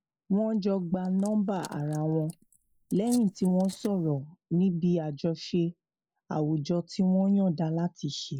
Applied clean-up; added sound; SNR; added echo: neural mask model Resemble Enhance denoiser.